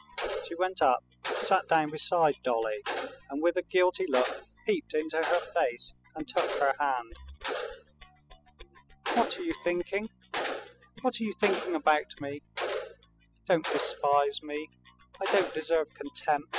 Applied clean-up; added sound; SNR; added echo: classical method spectral subtraction.